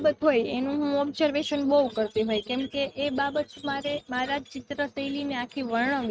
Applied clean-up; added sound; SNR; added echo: neural mask model RNNoise.